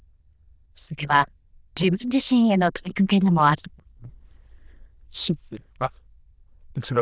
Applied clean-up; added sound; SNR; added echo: neural diffusion model UNIVERSE++.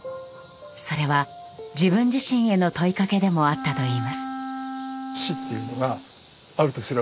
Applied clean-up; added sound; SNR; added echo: none; Wind instrument, woodwind instrument; 9 dB; none.